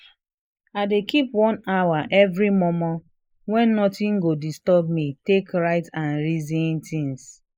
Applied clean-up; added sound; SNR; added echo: neural mask model Resemble Enhance denoiser.